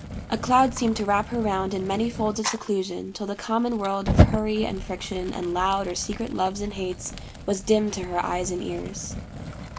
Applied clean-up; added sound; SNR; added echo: none; Fire; 4 dB; none.